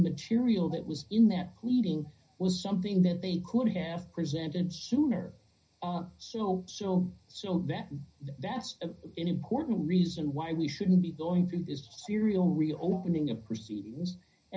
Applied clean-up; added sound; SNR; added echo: none; none; none; reverberation time 0.4 s.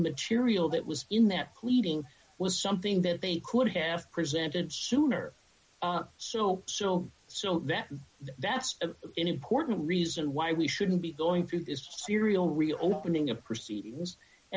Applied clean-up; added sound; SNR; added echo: none; none; none; none.